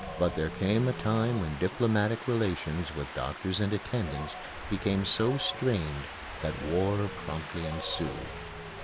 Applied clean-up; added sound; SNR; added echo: none; Wind; 10 dB; none.